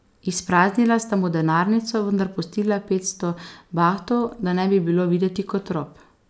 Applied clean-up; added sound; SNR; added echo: none; none; none; none.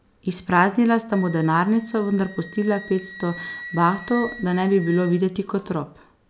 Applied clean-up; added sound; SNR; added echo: none; Wind instrument, woodwind instrument; 18 dB; none.